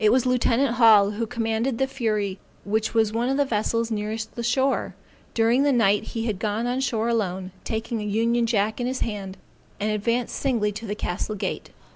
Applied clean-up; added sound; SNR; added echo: none; none; none; none.